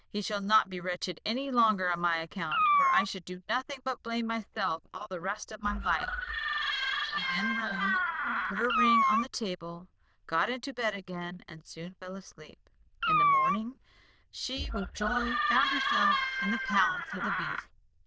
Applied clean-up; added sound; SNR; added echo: neural diffusion model UNIVERSE++.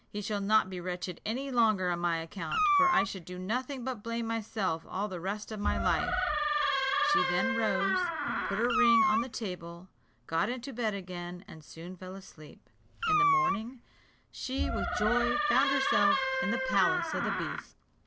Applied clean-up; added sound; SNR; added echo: none; Door + Meow; -3 dB; none.